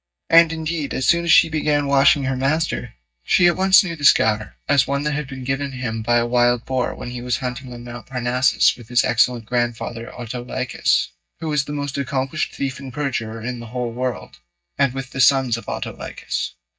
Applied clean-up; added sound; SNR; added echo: neural mask model DeepFilterNet 3.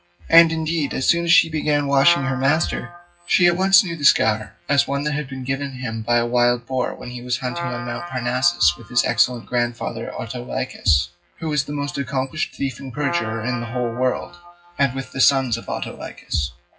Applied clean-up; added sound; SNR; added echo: classical method WPE with log-MMSE.